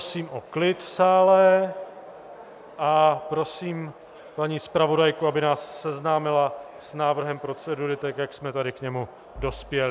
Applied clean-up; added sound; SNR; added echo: none; none; none; none.